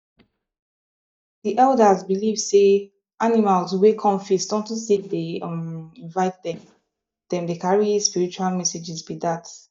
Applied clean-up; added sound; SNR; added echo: neural mask model DeepFilterNet 3.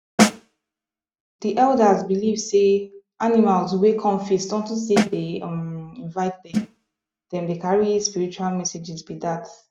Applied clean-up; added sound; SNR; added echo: neural mask model RNNoise.